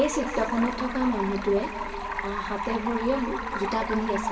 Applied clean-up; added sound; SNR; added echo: none; Stream; 5 dB; reverberation time 2.2 s.